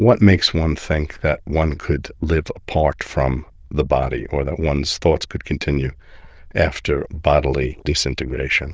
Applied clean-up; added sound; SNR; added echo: neural diffusion model UNIVERSE++.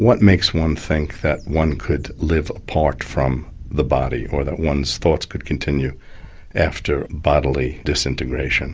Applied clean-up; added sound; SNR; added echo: none; Wind / Bird; 16 dB; none.